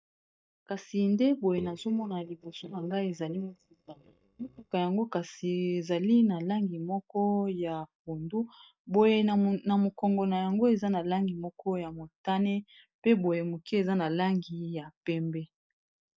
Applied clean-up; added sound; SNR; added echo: neural mask model DeepFilterNet 3.